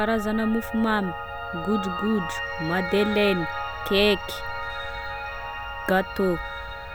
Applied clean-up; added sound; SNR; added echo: none; Piano; 7 dB; none.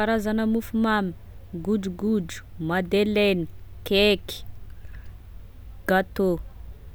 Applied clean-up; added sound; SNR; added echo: none; none; none; none.